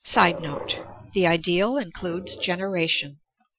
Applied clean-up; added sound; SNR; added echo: classical method Wiener filter.